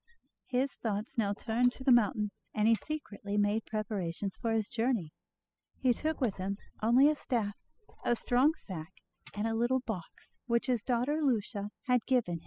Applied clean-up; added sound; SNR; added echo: classical method spectral subtraction.